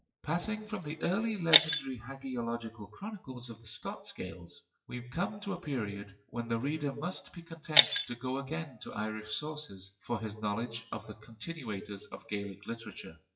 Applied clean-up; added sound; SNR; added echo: classical method WPE with log-MMSE.